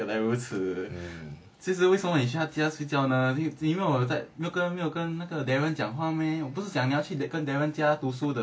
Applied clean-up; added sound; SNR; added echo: none; none; none; none.